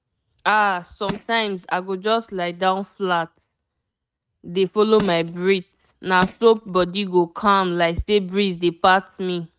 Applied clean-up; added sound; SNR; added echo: neural mask model RNNoise.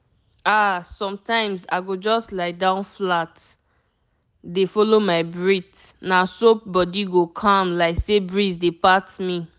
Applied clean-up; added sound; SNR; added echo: none; none; none; none.